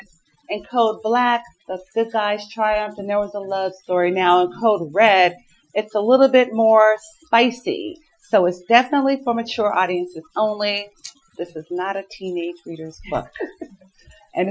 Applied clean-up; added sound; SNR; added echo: classical method Wiener filter.